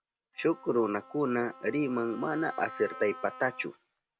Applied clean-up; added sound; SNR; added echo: none; Wind instrument, woodwind instrument; 17 dB; none.